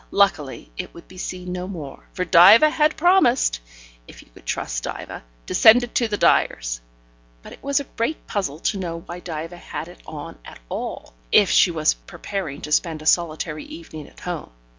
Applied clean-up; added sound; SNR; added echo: none; none; none; none.